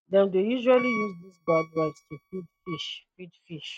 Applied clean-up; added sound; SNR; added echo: neural mask model RNNoise.